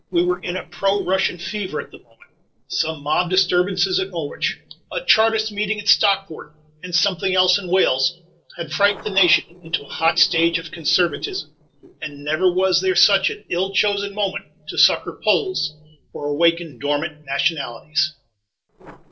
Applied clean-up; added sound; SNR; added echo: neural separator model SepFormer DNS4.